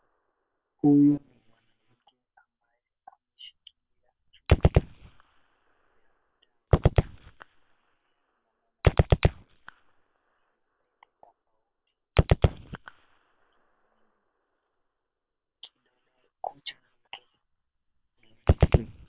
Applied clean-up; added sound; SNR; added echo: neural separator model SepFormer WHAM!.